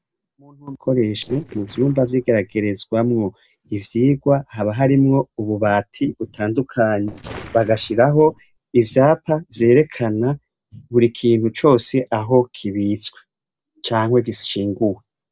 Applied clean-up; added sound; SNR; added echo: neural separator model SepFormer DNS4.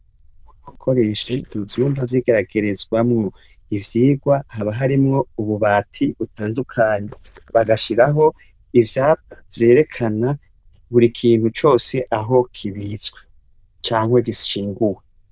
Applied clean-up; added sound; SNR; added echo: neural diffusion model UNIVERSE++.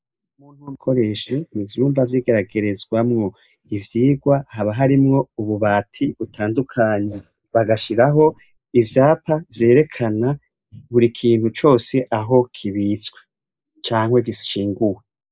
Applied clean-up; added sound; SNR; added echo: neural mask model Resemble Enhance denoiser.